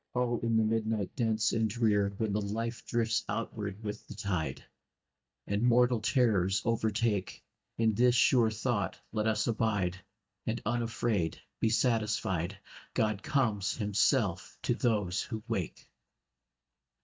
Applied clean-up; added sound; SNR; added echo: neural mask model DeepFilterNet 3.